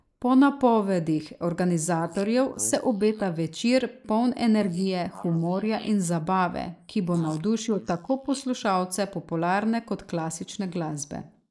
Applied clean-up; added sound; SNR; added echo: neural mask model Resemble Enhance denoiser.